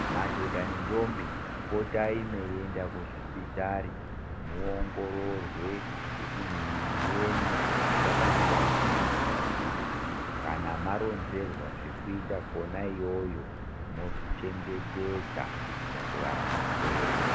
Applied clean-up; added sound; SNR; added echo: none; Car; -4 dB; none.